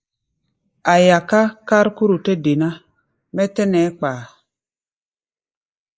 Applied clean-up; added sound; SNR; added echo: neural mask model Resemble Enhance denoiser.